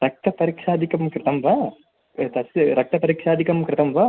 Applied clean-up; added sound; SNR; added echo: none; none; none; none.